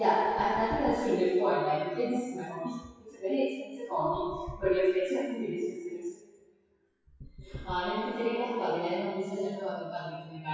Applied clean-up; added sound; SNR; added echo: classical method WPE with log-MMSE.